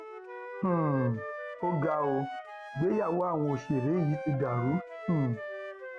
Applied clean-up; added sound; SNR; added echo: none; Wind instrument, woodwind instrument + Wind instrument, woodwind instrument; 9 dB; none.